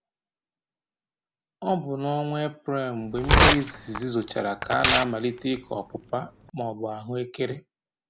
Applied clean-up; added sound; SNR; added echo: none; Tearing; -5 dB; none.